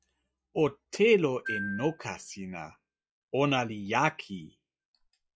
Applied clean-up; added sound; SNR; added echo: classical method log-MMSE.